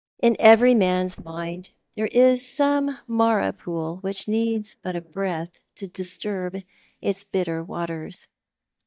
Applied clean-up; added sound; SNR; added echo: neural mask model DeepFilterNet 3.